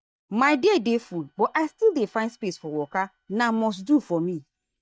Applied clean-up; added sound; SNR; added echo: neural mask model DeepFilterNet 3.